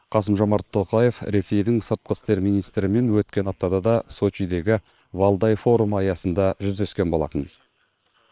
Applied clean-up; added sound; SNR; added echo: neural separator model SepFormer WHAM!.